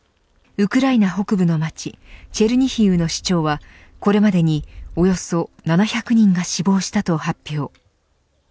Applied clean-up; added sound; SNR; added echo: none; none; none; none.